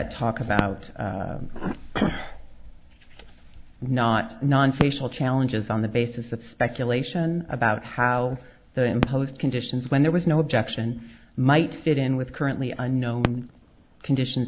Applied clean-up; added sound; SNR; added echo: none; Fireworks; 13 dB; none.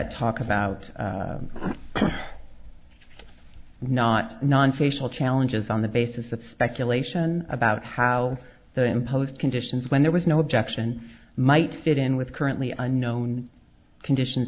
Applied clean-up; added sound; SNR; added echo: none; none; none; none.